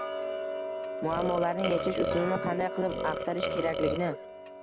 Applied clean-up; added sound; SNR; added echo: none; Burping, eructation + Tick-tock; 2 dB; none.